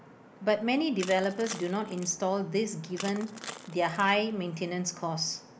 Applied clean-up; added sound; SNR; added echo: none; Crushing; 16 dB; none.